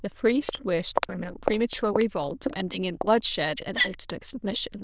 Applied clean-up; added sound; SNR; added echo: neural diffusion model UNIVERSE++.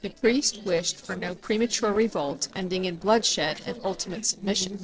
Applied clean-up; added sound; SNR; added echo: neural separator model SepFormer DNS4.